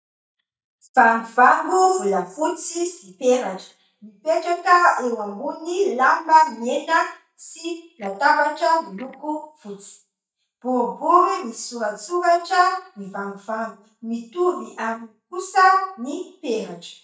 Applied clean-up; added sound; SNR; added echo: neural mask model DeepFilterNet 3.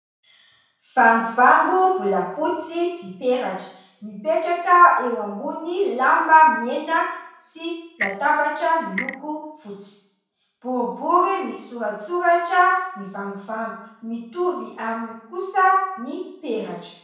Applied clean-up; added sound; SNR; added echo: none; Clock; 12 dB; reverberation time 0.7 s.